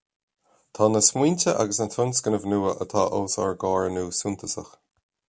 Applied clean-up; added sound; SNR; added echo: none; none; none; none.